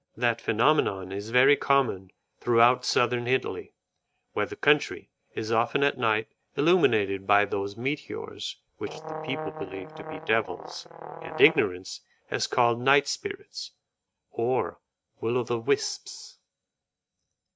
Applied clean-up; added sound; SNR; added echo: neural mask model RNNoise.